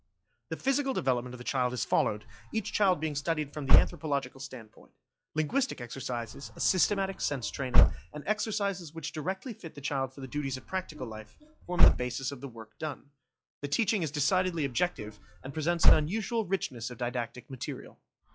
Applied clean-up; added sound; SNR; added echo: classical method log-MMSE.